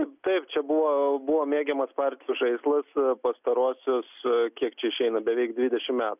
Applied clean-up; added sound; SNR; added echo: none; none; none; none.